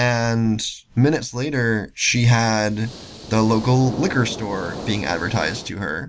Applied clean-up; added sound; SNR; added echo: none; Hiss; 13 dB; none.